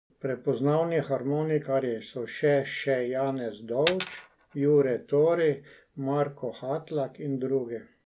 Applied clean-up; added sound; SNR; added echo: none; Coin (dropping); 9 dB; none.